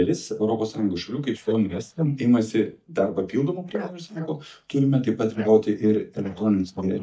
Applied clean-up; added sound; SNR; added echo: neural mask model DeepFilterNet 3.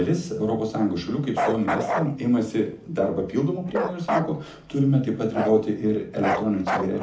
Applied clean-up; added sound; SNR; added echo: none; Bark; 6 dB; reverberation time 0.4 s.